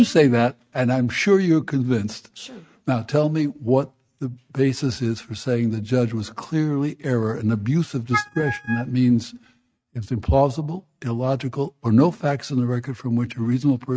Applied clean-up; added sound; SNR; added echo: neural mask model RNNoise.